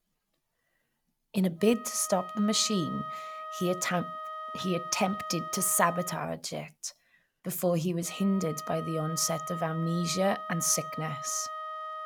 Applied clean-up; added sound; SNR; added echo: none; Wind instrument, woodwind instrument; 10 dB; none.